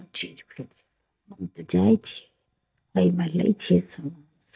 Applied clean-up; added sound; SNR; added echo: neural mask model DeepFilterNet 3.